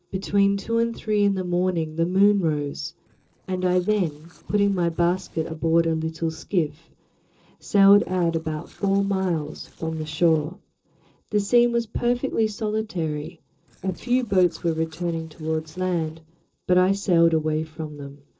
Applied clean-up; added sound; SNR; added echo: neural separator model SepFormer DNS4.